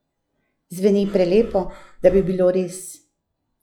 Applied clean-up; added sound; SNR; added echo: classical method log-MMSE.